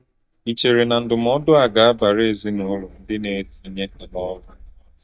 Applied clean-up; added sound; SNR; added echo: neural mask model DeepFilterNet 3.